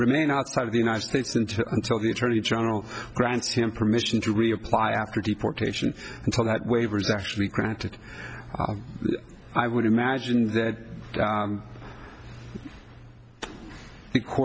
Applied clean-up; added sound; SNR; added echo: none; none; none; none.